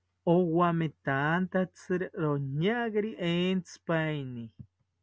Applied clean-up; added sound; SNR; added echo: none; none; none; none.